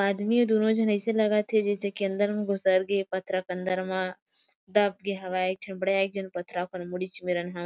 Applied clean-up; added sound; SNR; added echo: none; none; none; none.